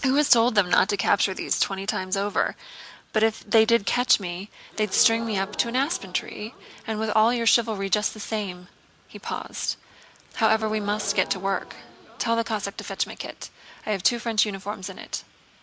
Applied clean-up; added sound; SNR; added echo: none; Crowd / Gasp; 17 dB; none.